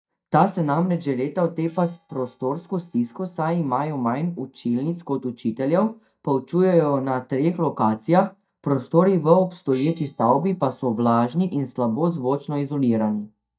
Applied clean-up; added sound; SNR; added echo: neural mask model DeepFilterNet 3.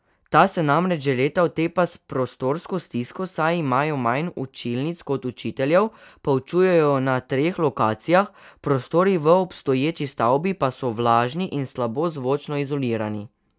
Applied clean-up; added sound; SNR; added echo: none; none; none; none.